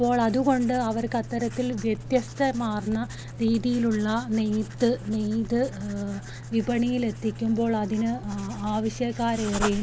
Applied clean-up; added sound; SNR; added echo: none; Writing; 11 dB; none.